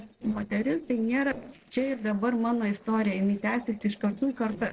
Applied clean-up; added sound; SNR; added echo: neural separator model SepFormer DNS4.